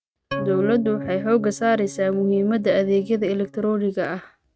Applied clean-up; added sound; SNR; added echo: neural mask model RNNoise.